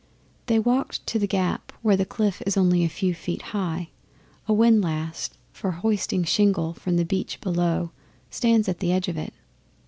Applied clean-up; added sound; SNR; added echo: none; none; none; none.